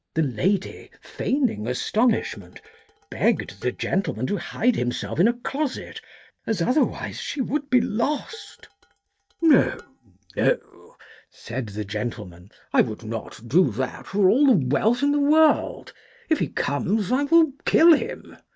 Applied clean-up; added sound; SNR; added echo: neural mask model DeepFilterNet 3.